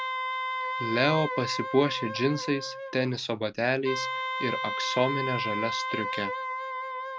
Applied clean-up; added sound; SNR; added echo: none; Wind instrument, woodwind instrument; 3 dB; none.